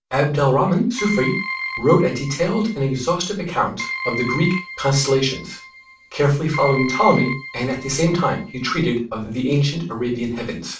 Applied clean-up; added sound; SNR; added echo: none; Keyboard (musical); 10 dB; reverberation time 0.3 s.